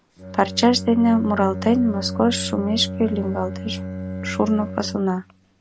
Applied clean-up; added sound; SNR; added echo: none; Bowed string instrument; 9 dB; none.